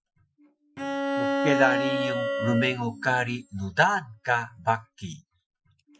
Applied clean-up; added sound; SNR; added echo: classical method Wiener filter.